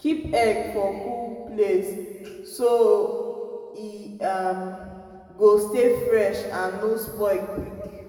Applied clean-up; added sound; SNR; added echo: none; none; none; reverberation time 2.0 s.